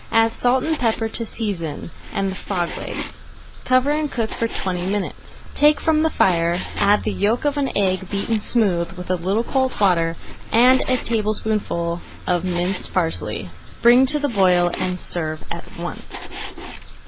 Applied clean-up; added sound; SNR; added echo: none; Frying (food); 15 dB; none.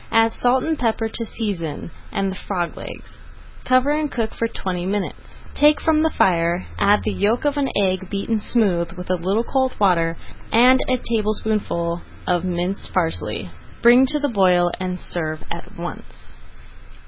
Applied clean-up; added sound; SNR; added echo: none; none; none; none.